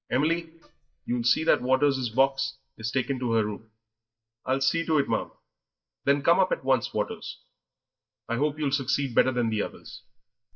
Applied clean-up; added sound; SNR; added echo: neural mask model DeepFilterNet 3.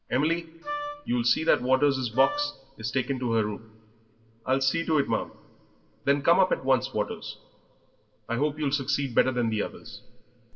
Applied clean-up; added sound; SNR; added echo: none; Wind instrument, woodwind instrument; 8 dB; reverberation time 1.1 s.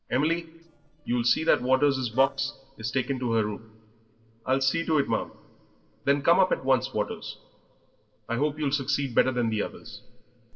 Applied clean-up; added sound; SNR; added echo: neural separator model SepFormer DNS4.